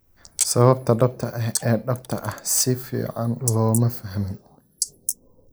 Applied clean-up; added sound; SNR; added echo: neural mask model Resemble Enhance denoiser.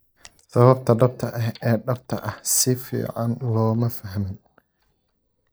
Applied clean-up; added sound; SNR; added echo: neural mask model DeepFilterNet 3.